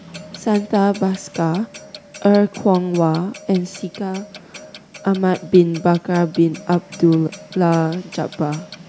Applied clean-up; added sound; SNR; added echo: none; Clock; 19 dB; none.